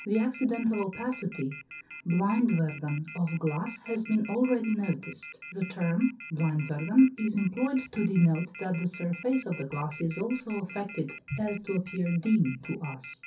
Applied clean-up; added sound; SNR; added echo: none; Telephone; 17 dB; reverberation time 0.3 s.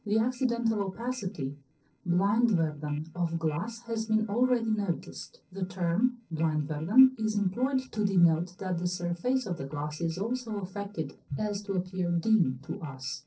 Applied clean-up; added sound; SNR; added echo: neural separator model SepFormer DNS4.